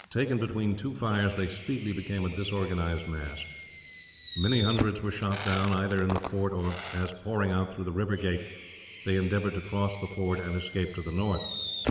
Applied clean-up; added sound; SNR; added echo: none; Fireworks; 10 dB; reverberation time 3.0 s.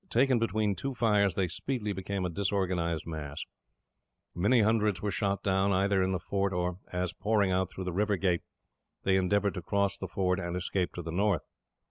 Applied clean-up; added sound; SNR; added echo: none; none; none; none.